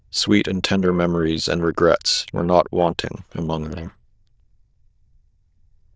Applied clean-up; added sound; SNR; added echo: neural diffusion model UNIVERSE++.